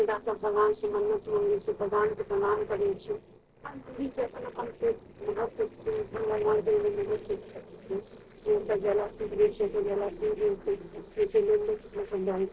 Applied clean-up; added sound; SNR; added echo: neural separator model SepFormer DNS4.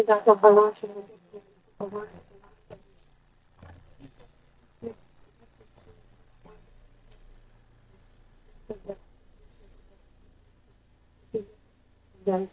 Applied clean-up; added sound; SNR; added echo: neural mask model DeepFilterNet 3.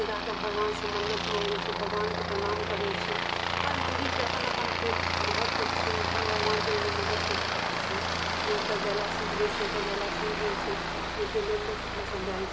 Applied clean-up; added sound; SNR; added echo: none; Aircraft; -4 dB; reverberation time 2.8 s.